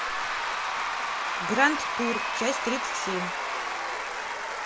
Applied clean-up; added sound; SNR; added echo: none; Applause / Crowd / Cheering; -2 dB; none.